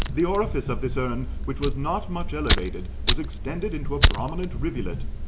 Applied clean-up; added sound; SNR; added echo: none; Fire; -3 dB; none.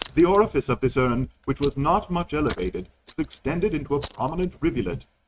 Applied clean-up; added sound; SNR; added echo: neural mask model RNNoise.